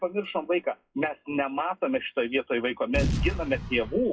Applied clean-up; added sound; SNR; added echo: classical method WPE with log-MMSE.